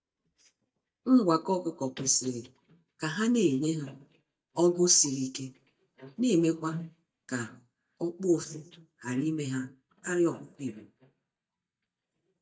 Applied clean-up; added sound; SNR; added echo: neural mask model DeepFilterNet 3.